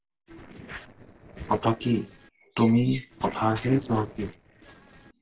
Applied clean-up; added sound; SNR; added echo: neural separator model SepFormer DNS4.